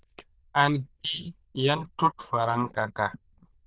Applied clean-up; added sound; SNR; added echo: neural diffusion model UNIVERSE++.